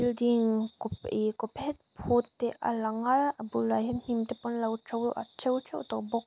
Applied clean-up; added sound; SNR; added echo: none; none; none; none.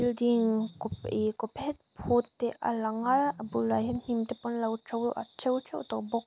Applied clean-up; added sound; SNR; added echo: none; Bass guitar; 18 dB; none.